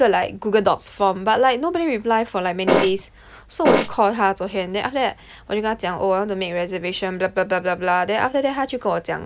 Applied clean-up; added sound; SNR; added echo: none; Fart; -3 dB; none.